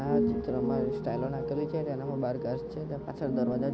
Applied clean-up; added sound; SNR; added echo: none; Piano; 0 dB; none.